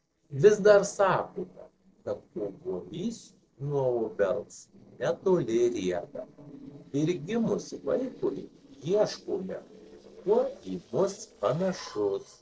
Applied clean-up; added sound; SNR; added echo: neural separator model SepFormer DNS4.